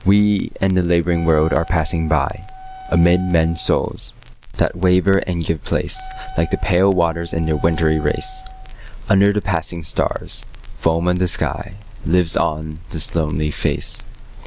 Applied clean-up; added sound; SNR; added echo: none; Crackle + Wind instrument, woodwind instrument; 17 dB; none.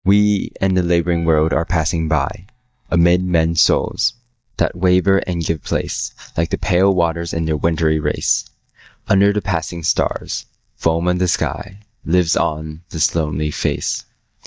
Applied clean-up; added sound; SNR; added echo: neural mask model DeepFilterNet 3.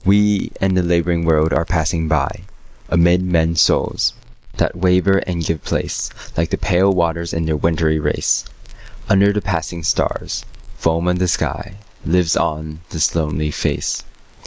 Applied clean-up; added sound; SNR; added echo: neural mask model Resemble Enhance denoiser.